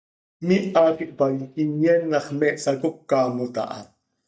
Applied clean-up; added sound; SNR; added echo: neural mask model DeepFilterNet 3.